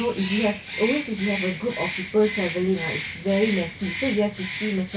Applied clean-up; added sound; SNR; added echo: none; Bird; 7 dB; none.